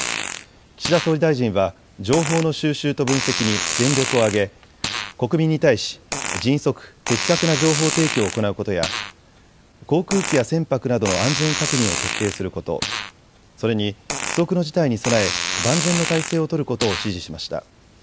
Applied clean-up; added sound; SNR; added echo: none; Fart; 6 dB; none.